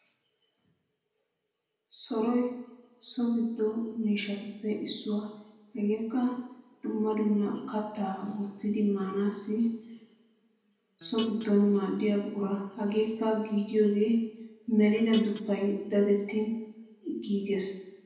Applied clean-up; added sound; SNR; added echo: none; Guitar; 13 dB; reverberation time 0.9 s.